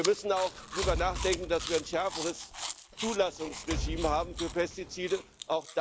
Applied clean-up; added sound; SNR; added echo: none; Door + Chewing, mastication; 6 dB; none.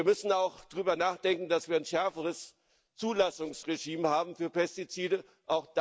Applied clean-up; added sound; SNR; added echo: none; none; none; none.